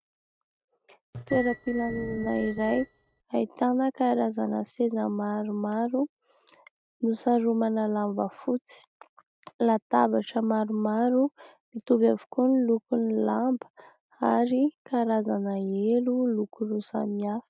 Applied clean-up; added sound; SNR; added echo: neural mask model RNNoise.